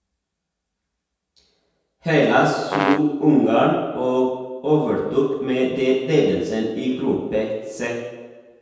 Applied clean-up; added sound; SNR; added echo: none; Brass instrument; 5 dB; reverberation time 1.1 s.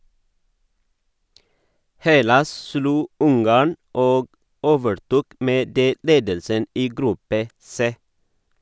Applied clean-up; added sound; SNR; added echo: none; none; none; none.